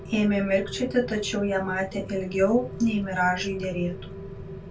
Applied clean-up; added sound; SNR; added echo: none; Rain; 11 dB; reverberation time 0.2 s.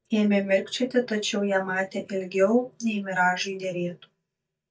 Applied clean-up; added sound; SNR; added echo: neural mask model DeepFilterNet 3.